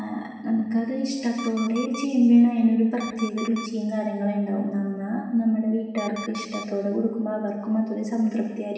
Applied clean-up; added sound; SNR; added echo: none; Alarm; 16 dB; reverberation time 1.2 s.